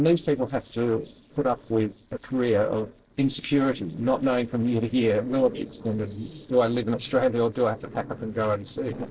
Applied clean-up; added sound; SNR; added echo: neural separator model SepFormer DNS4.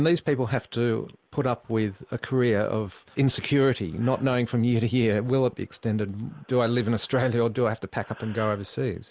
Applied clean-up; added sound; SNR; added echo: none; none; none; none.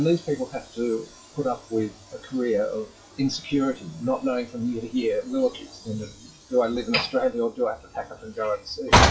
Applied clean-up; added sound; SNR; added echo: classical method WPE with log-MMSE.